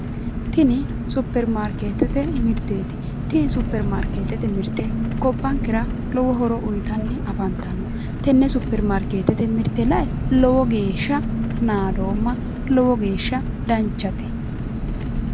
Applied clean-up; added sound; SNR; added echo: none; Engine; 2 dB; none.